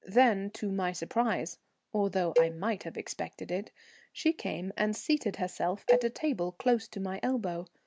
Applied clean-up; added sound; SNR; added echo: none; Cowbell; 3 dB; none.